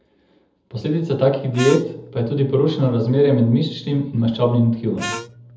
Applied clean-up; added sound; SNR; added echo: none; Harmonica; 11 dB; reverberation time 0.7 s.